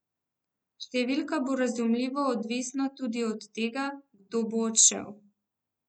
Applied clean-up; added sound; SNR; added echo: none; none; none; none.